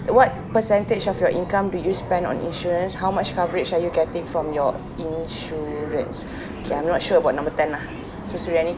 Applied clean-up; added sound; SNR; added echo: none; Subway, metro, underground; 11 dB; none.